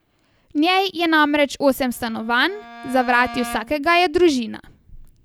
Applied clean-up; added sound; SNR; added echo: none; Bowed string instrument; 17 dB; none.